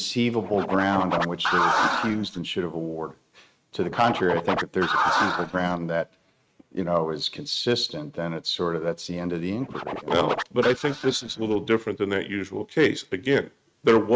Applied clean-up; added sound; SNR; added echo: neural mask model RNNoise.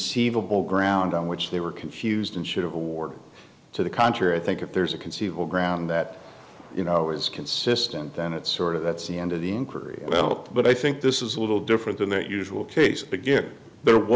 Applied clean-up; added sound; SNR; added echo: none; none; none; none.